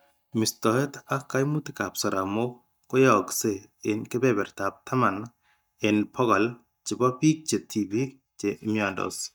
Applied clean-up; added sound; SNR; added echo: neural mask model DeepFilterNet 3.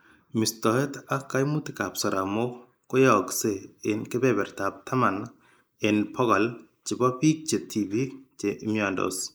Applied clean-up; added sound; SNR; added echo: neural mask model Resemble Enhance denoiser.